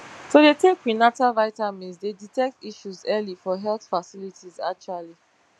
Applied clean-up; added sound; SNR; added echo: none; none; none; none.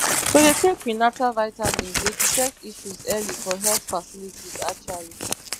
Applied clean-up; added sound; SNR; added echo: none; Crumpling, crinkling / Tearing; 2 dB; none.